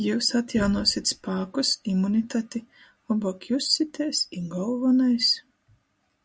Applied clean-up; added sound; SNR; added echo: none; none; none; none.